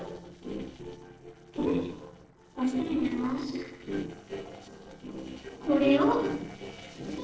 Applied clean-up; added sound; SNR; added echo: neural separator model SepFormer DNS4.